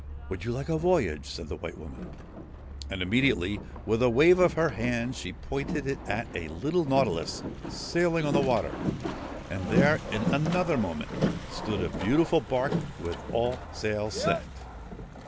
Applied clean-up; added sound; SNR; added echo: none; Boat, Water vehicle; 6 dB; none.